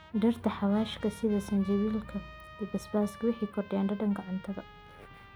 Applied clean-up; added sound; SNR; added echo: none; Trumpet; 20 dB; none.